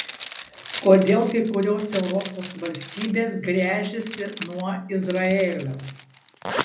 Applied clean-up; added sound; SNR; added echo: none; Zipper (clothing); 9 dB; reverberation time 0.5 s.